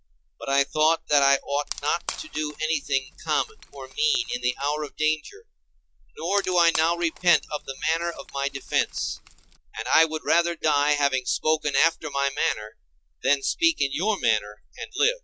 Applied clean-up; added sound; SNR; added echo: none; Wood; 15 dB; none.